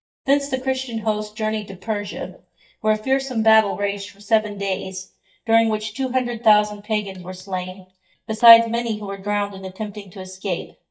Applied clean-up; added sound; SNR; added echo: neural mask model DeepFilterNet 3.